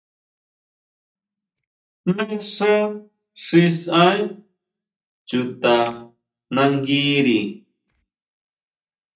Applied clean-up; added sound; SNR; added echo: neural mask model DeepFilterNet 3.